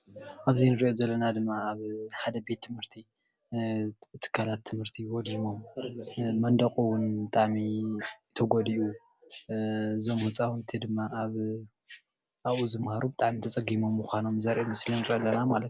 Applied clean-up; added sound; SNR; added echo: none; none; none; none.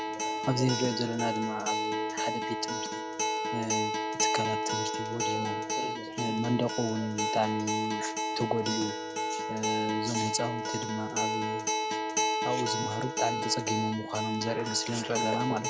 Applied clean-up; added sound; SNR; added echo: none; Acoustic guitar; -1 dB; none.